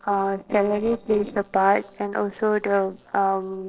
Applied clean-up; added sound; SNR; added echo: neural separator model SepFormer DNS4.